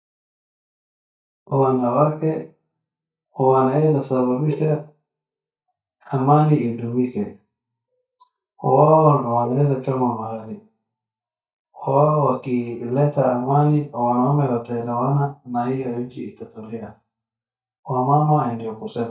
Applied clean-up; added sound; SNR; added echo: neural mask model DeepFilterNet 3.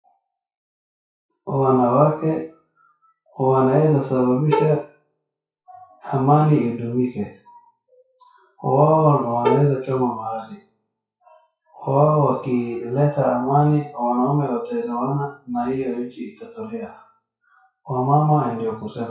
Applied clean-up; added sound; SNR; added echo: classical method WPE with log-MMSE.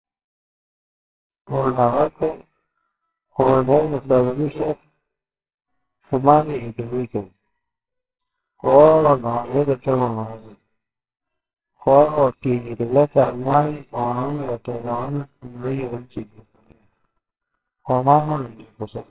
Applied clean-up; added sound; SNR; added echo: neural separator model SepFormer WHAMR!.